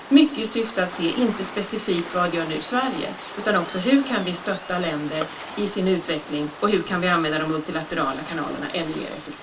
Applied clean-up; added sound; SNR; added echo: none; Waves, surf; 14 dB; reverberation time 0.2 s.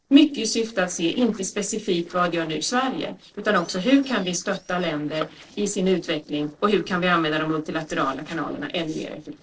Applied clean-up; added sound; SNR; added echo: neural separator model SepFormer DNS4.